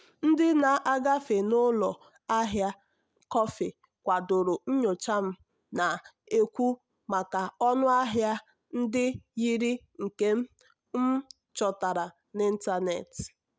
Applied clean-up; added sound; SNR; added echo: none; none; none; none.